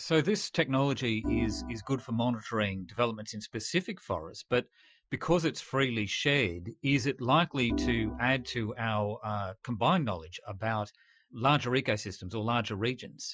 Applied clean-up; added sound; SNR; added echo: classical method Wiener filter.